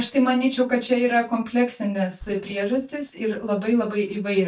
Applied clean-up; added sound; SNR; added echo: neural mask model DeepFilterNet 3.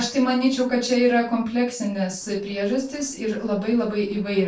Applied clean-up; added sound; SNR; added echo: neural separator model SepFormer DNS4.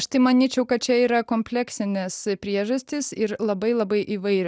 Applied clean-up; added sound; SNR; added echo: none; none; none; none.